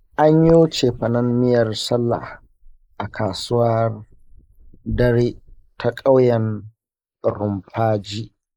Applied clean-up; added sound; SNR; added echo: neural mask model Resemble Enhance denoiser.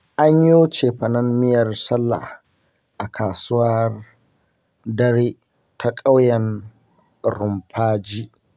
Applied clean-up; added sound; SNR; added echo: none; none; none; none.